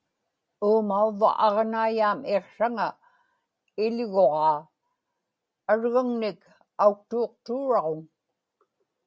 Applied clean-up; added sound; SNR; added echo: none; none; none; none.